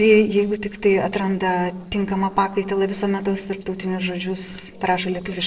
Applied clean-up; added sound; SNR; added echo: neural separator model SepFormer DNS4.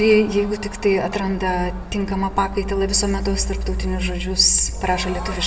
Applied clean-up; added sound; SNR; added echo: none; Crowd; 19 dB; reverberation time 1.4 s.